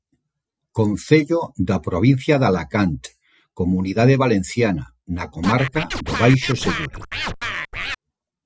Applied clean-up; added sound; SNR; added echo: none; Scratching (performance technique); 7 dB; none.